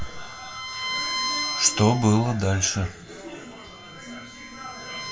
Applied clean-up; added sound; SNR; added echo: none; Bowed string instrument; 8 dB; reverberation time 0.2 s.